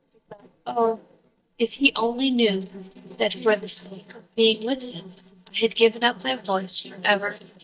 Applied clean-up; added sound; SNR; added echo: neural mask model DeepFilterNet 3.